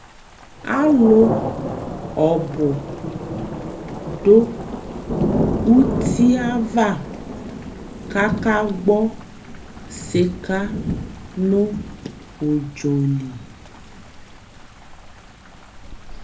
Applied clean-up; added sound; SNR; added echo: none; Thunder / Rain; 7 dB; reverberation time 0.3 s.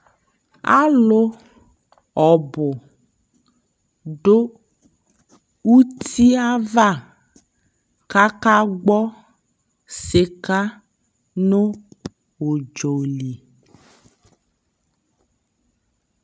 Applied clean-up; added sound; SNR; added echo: none; none; none; none.